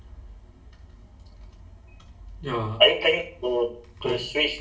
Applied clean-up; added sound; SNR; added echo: none; none; none; reverberation time 0.4 s.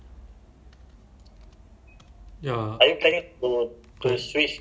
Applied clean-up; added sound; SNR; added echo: none; none; none; none.